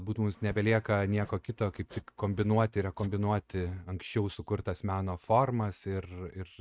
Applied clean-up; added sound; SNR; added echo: neural mask model RNNoise.